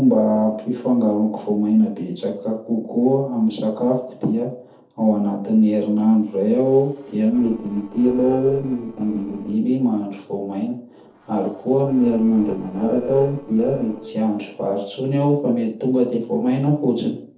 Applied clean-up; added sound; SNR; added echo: neural separator model SepFormer DNS4.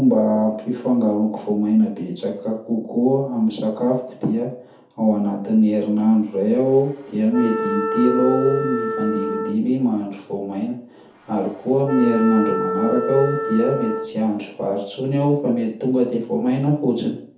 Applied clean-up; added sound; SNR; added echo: none; Wind instrument, woodwind instrument; 5 dB; reverberation time 0.5 s.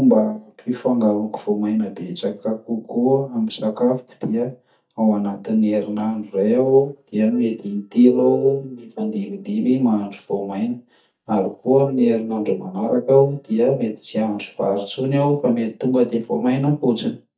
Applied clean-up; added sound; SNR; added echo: neural mask model DeepFilterNet 3.